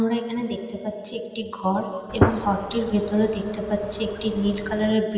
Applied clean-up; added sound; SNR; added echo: none; Gunshot, gunfire; 4 dB; reverberation time 2.9 s.